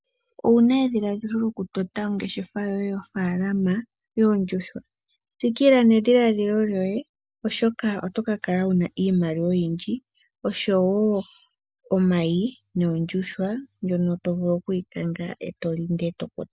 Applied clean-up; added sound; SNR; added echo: none; none; none; none.